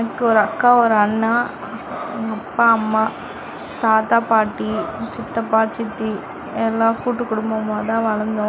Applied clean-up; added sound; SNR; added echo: none; none; none; none.